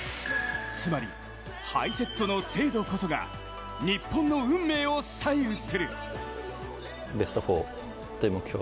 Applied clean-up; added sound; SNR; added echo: none; none; none; none.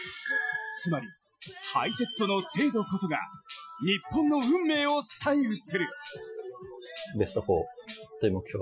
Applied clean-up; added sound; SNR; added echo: classical method Wiener filter.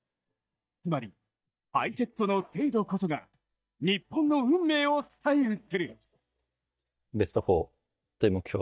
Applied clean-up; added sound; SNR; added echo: neural mask model DeepFilterNet 3.